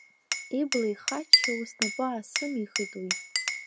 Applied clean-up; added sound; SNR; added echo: none; Glass; -3 dB; none.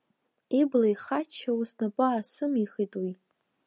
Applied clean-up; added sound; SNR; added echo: none; none; none; none.